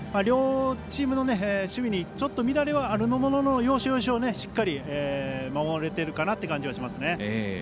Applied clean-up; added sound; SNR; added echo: none; none; none; none.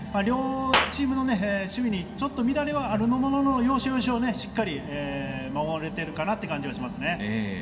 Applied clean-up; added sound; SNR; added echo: none; Clapping; 7 dB; reverberation time 1.0 s.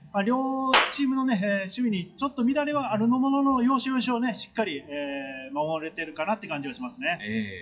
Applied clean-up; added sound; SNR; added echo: classical method WPE with log-MMSE.